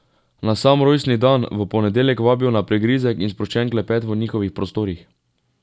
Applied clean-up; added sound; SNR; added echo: none; none; none; none.